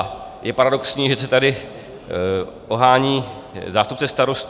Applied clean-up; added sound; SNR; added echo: none; none; none; none.